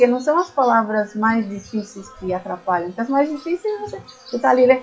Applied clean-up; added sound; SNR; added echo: classical method WPE with log-MMSE.